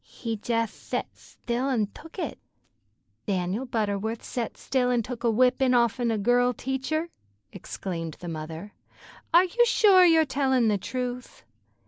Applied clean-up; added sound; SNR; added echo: none; none; none; none.